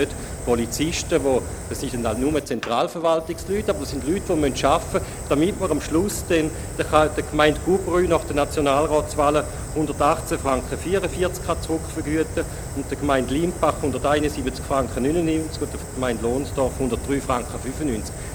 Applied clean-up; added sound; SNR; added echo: none; Fire; 9 dB; none.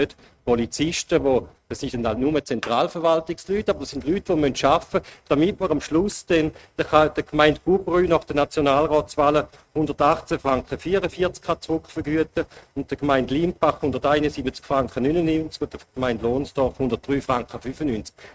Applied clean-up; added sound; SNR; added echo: neural mask model RNNoise.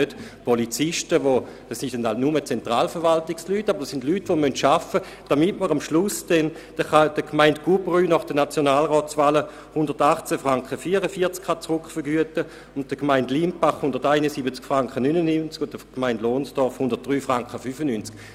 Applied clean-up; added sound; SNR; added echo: none; none; none; none.